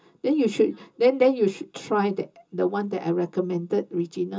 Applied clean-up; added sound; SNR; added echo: none; none; none; reverberation time 0.2 s.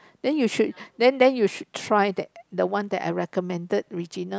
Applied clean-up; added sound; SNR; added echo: none; none; none; none.